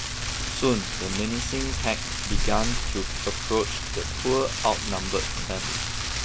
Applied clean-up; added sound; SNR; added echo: none; Rain; -1 dB; none.